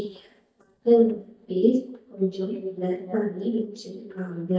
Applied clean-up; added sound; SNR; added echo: neural mask model DeepFilterNet 3.